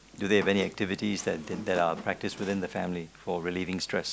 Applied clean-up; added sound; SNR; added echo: none; Squeak; 14 dB; none.